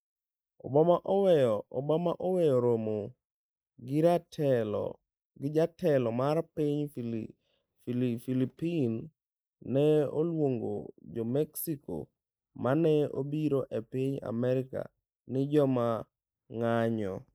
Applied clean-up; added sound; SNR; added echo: neural mask model Resemble Enhance denoiser.